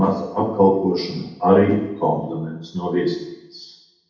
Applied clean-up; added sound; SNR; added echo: none; none; none; reverberation time 0.8 s.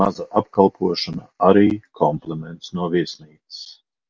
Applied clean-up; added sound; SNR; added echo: none; none; none; none.